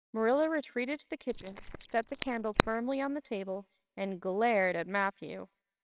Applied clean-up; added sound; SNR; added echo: neural separator model SepFormer WHAMR!.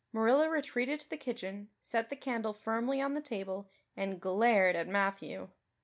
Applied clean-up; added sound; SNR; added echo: none; none; none; none.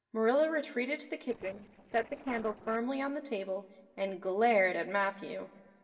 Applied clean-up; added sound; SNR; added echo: neural separator model SepFormer DNS4.